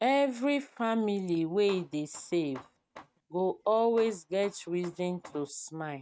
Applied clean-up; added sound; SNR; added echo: neural mask model RNNoise.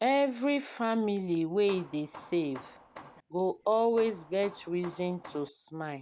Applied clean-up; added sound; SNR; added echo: none; Hammer; 20 dB; none.